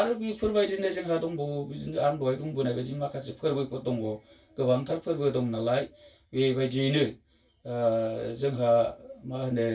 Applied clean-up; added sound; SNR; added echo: none; none; none; reverberation time 0.2 s.